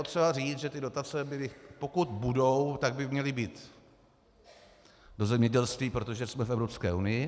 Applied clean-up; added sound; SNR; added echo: none; none; none; none.